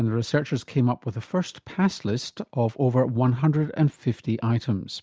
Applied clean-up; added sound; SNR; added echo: none; none; none; none.